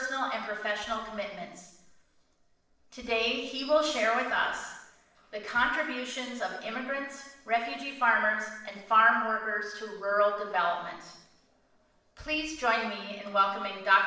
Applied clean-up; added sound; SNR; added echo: neural separator model SepFormer DNS4.